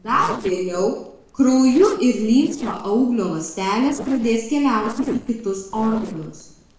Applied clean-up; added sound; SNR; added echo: neural separator model SepFormer DNS4.